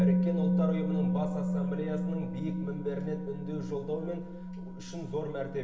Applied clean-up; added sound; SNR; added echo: none; Musical instrument; -5 dB; reverberation time 0.9 s.